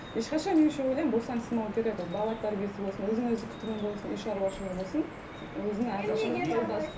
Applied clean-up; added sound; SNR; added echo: none; Drip; 12 dB; reverberation time 0.3 s.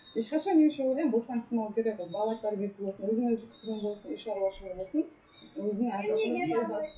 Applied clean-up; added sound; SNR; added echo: classical method WPE with log-MMSE.